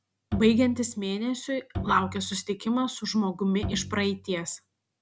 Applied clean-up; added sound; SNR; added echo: none; Bowed string instrument; 11 dB; none.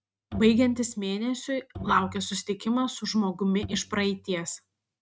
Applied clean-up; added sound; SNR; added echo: neural mask model RNNoise.